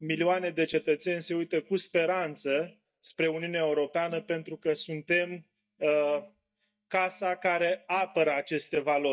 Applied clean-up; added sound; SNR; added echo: neural mask model DeepFilterNet 3.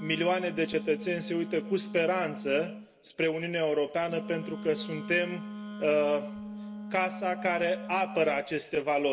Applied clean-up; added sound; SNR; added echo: none; Wind instrument, woodwind instrument; 11 dB; reverberation time 2.0 s.